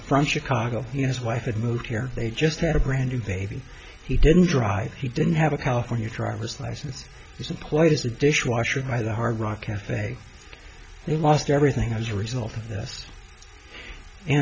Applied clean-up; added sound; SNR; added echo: none; none; none; none.